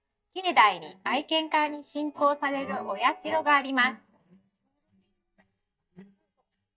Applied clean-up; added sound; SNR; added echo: neural mask model DeepFilterNet 3.